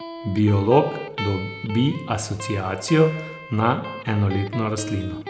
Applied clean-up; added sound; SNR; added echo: none; Electric guitar; 12 dB; none.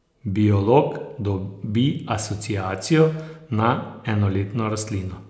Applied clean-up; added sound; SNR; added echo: none; none; none; none.